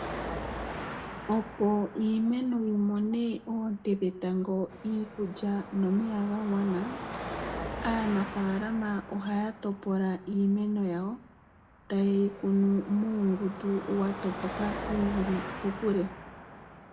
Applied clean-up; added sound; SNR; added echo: none; Car passing by / Traffic noise, roadway noise / Engine; 11 dB; reverberation time 0.5 s.